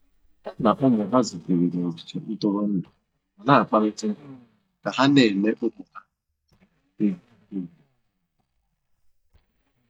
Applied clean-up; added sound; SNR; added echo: neural mask model DeepFilterNet 3.